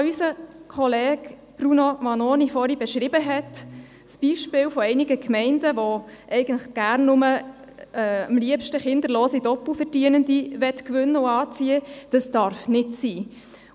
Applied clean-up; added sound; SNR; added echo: none; none; none; none.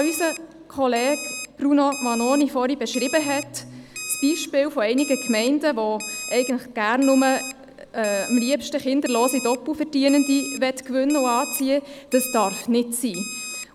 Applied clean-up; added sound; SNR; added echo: none; Alarm; 12 dB; none.